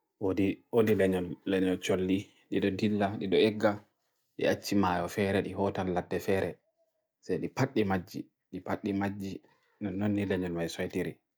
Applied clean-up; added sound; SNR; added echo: none; none; none; none.